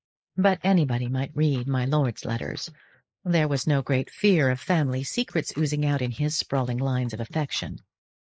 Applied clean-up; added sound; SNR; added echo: neural mask model Resemble Enhance denoiser.